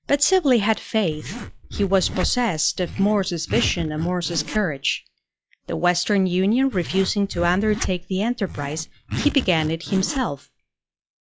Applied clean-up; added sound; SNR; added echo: classical method log-MMSE.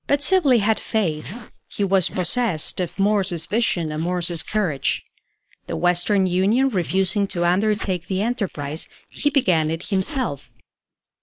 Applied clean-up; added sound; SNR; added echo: neural mask model Resemble Enhance denoiser.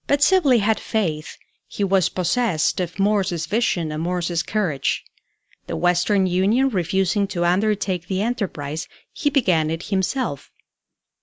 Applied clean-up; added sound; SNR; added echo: none; none; none; none.